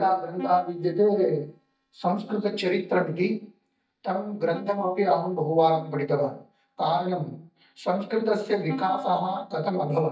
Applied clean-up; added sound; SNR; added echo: neural mask model DeepFilterNet 3.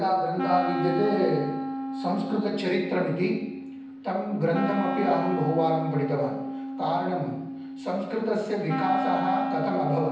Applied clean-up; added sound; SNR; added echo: none; Wind instrument, woodwind instrument; 5 dB; reverberation time 0.9 s.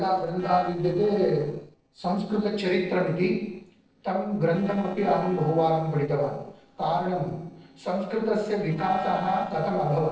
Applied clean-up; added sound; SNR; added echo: neural separator model SepFormer DNS4.